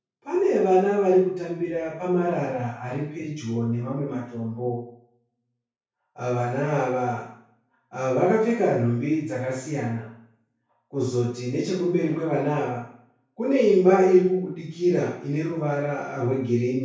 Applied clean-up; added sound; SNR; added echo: none; none; none; reverberation time 0.6 s.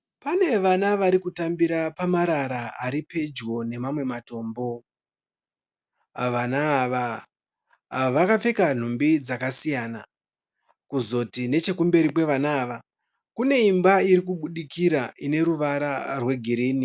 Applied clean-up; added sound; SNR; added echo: none; none; none; none.